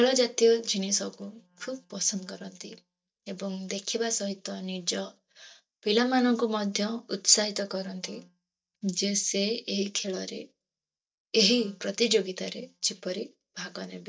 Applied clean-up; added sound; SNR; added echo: neural mask model DeepFilterNet 3.